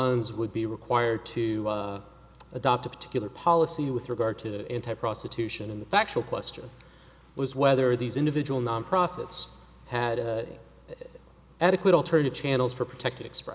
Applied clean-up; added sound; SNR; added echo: none; none; none; none.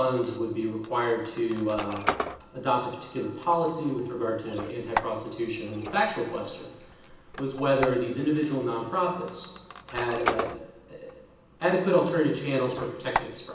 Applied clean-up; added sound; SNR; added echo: none; Squeak; 9 dB; reverberation time 0.9 s.